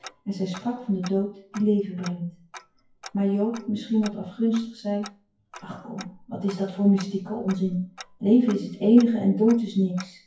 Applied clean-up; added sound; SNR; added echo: classical method WPE with log-MMSE.